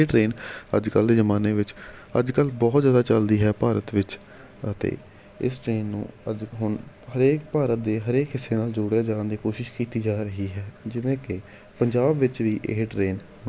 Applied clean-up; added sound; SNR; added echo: none; none; none; none.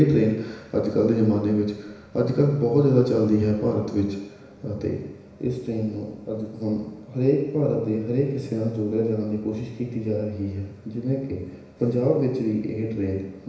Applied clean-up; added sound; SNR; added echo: none; none; none; reverberation time 1.0 s.